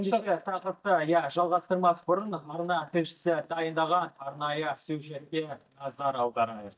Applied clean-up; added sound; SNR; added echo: neural mask model DeepFilterNet 3.